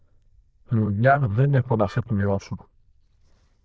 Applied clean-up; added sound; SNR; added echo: neural diffusion model UNIVERSE++.